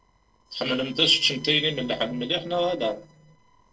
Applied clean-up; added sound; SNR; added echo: neural separator model SepFormer DNS4.